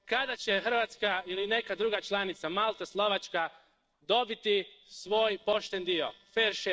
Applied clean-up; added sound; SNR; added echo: neural separator model SepFormer DNS4.